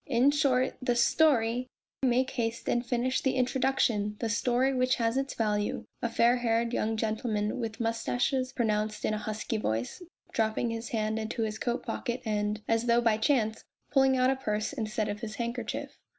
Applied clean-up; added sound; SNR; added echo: none; none; none; none.